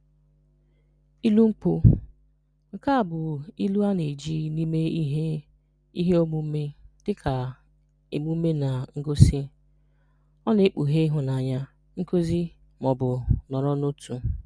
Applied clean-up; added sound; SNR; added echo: none; none; none; none.